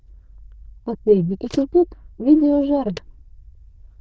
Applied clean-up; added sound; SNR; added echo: neural diffusion model UNIVERSE++.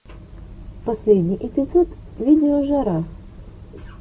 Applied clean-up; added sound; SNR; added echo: none; none; none; none.